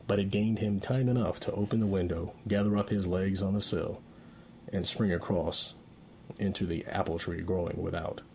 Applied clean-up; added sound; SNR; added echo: none; none; none; none.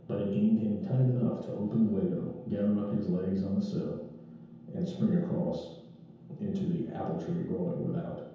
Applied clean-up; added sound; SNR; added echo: none; none; none; reverberation time 0.9 s.